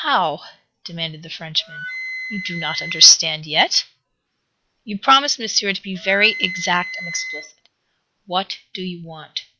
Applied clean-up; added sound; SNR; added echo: none; Wind instrument, woodwind instrument; 12 dB; none.